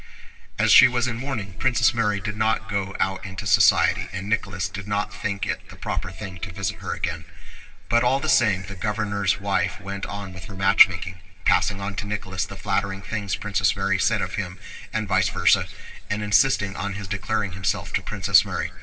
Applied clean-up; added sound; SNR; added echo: neural separator model SepFormer DNS4.